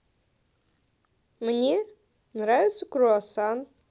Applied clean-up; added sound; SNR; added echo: none; none; none; none.